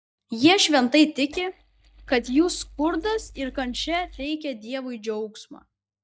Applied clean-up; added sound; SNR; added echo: neural mask model DeepFilterNet 3.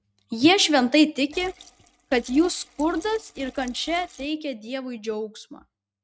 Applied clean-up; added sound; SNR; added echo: neural mask model RNNoise.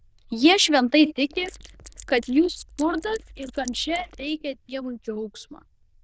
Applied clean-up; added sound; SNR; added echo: neural diffusion model UNIVERSE++.